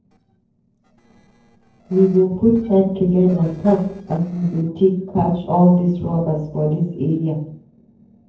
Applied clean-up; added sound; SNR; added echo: neural separator model SepFormer DNS4.